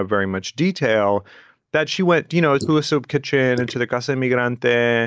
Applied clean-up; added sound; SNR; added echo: neural mask model Resemble Enhance denoiser.